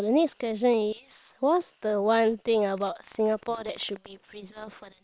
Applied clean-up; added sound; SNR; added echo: neural separator model SepFormer WHAM!.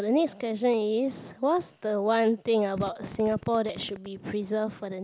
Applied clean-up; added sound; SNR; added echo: none; Fart; 19 dB; none.